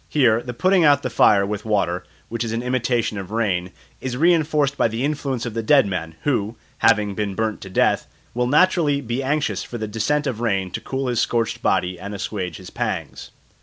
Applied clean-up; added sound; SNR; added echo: none; none; none; none.